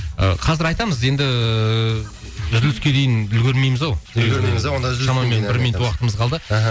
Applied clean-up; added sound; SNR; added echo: none; none; none; none.